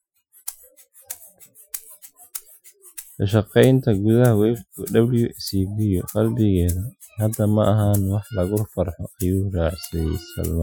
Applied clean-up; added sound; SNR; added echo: classical method Wiener filter.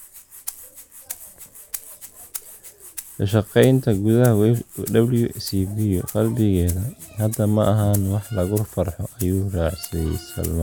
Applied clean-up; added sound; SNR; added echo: none; Rattle (instrument); 17 dB; none.